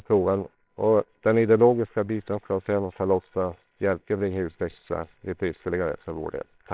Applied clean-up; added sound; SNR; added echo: neural separator model SepFormer WHAMR!.